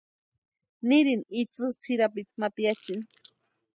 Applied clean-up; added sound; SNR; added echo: neural mask model RNNoise.